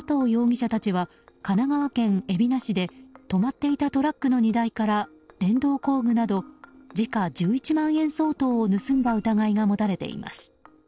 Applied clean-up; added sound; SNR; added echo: neural separator model SepFormer DNS4.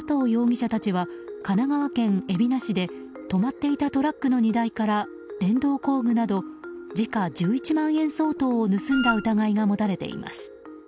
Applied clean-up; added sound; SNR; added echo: none; Wind instrument, woodwind instrument; 5 dB; none.